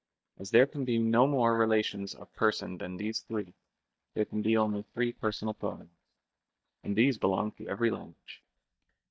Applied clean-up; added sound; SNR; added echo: neural mask model DeepFilterNet 3.